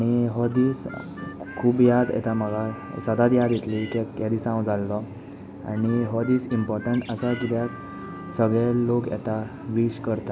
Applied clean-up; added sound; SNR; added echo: none; Harmonica + Bird; 19 dB; none.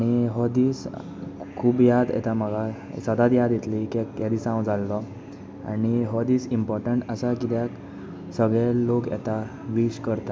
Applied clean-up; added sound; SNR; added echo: none; none; none; none.